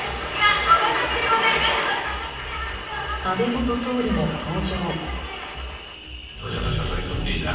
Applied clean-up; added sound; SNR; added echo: none; Cricket; 16 dB; reverberation time 1.0 s.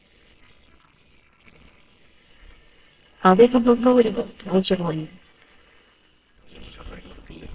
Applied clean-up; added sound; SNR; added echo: neural separator model SepFormer WHAMR!.